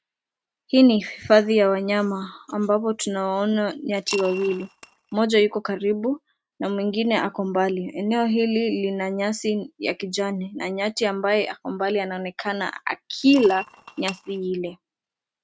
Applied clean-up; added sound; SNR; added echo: neural mask model RNNoise.